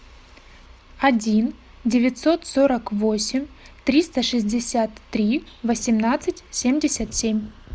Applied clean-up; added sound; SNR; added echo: none; none; none; none.